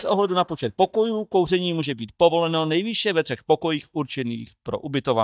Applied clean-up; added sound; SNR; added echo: neural mask model DeepFilterNet 3.